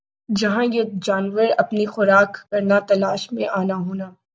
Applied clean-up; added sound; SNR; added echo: none; none; none; none.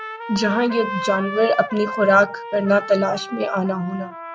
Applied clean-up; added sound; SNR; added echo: none; Trumpet; 10 dB; none.